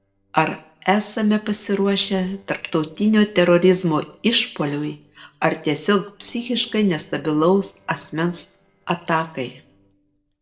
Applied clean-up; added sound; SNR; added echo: neural separator model SepFormer DNS4.